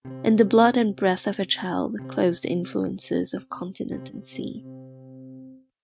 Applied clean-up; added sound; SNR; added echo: neural mask model RNNoise.